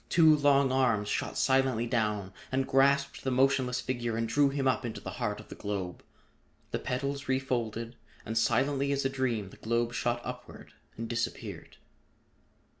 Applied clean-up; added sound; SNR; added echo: none; none; none; none.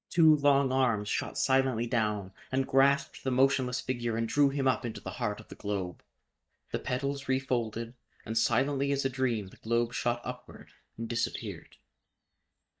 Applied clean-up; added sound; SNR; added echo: neural mask model DeepFilterNet 3.